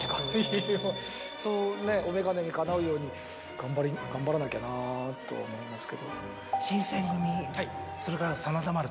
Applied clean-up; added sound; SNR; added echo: none; Wind instrument, woodwind instrument; 18 dB; none.